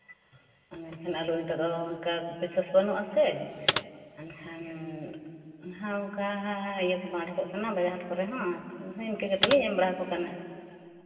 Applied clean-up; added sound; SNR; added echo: none; Computer keyboard; -1 dB; reverberation time 2.7 s.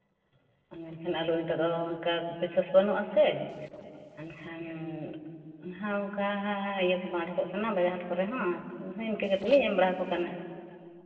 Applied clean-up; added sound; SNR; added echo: neural separator model SepFormer DNS4.